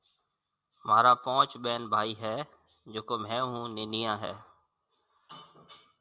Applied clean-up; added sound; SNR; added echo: none; none; none; none.